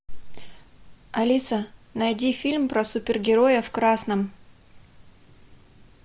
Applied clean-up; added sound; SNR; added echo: none; none; none; none.